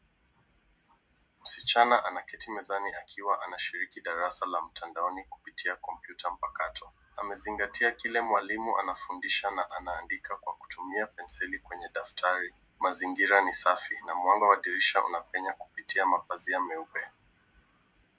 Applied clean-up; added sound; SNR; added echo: none; none; none; none.